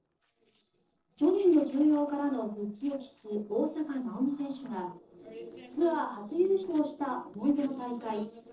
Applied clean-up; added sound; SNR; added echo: neural separator model SepFormer DNS4.